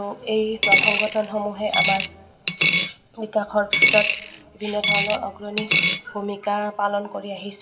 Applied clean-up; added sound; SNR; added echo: none; Coin (dropping); -3 dB; reverberation time 3.0 s.